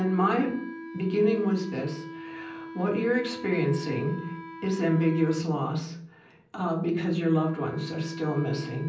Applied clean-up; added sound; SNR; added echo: none; Wind instrument, woodwind instrument; 14 dB; reverberation time 0.6 s.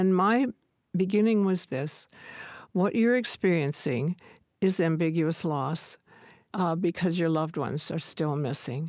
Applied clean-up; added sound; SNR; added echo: none; none; none; none.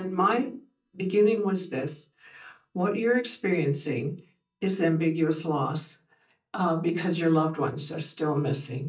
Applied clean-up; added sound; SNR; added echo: neural mask model DeepFilterNet 3.